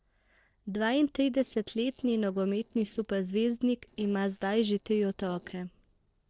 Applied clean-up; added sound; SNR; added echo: neural separator model SepFormer DNS4.